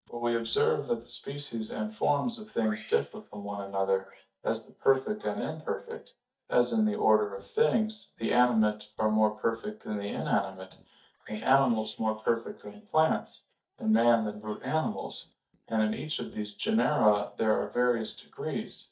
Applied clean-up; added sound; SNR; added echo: neural mask model DeepFilterNet 3.